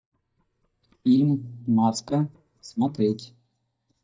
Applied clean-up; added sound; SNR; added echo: neural mask model DeepFilterNet 3.